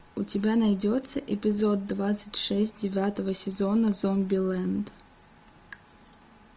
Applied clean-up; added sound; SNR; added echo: none; none; none; none.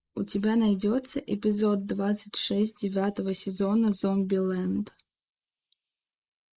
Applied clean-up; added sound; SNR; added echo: neural mask model Resemble Enhance denoiser.